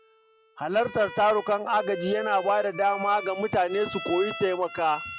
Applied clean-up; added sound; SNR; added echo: classical method log-MMSE.